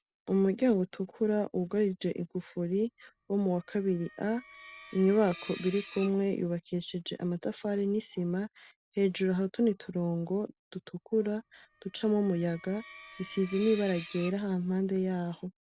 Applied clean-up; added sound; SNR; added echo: none; Screech; 19 dB; none.